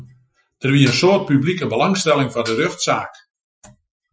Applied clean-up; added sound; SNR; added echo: classical method Wiener filter.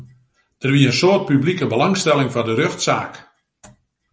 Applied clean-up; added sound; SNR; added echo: none; none; none; none.